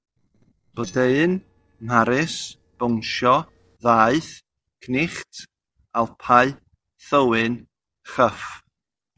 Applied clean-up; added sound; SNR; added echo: neural separator model SepFormer DNS4.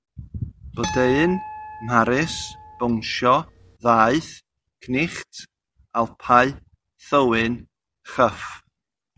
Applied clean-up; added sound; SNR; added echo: none; Harp; 12 dB; none.